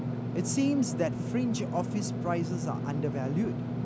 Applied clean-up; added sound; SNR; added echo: none; Engine / Mechanisms; 1 dB; none.